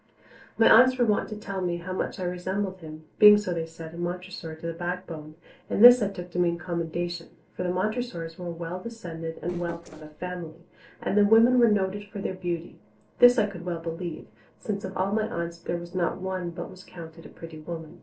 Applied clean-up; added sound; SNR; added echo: neural separator model SepFormer DNS4.